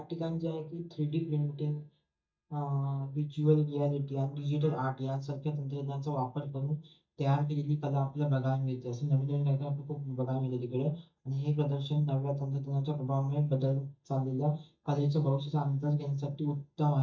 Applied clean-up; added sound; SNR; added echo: neural mask model DeepFilterNet 3.